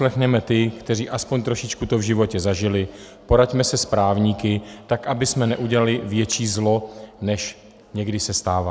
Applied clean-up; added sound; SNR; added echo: none; none; none; none.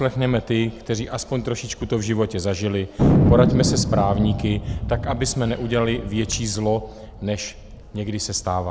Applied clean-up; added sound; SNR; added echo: none; Thunder; 2 dB; none.